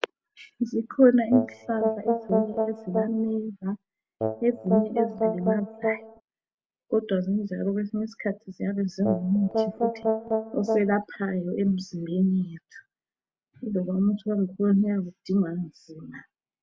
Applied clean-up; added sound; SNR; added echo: none; Brass instrument; 1 dB; none.